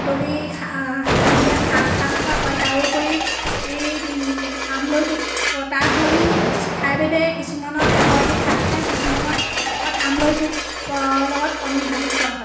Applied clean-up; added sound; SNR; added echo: none; Explosion; -2 dB; reverberation time 0.9 s.